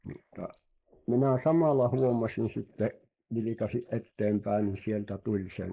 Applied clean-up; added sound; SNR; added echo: neural mask model Resemble Enhance denoiser.